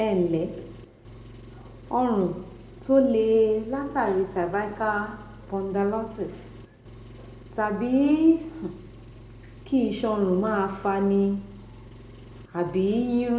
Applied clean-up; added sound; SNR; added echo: none; Engine; 19 dB; reverberation time 0.8 s.